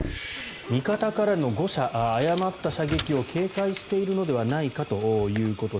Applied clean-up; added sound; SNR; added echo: none; Sink (filling or washing); 15 dB; none.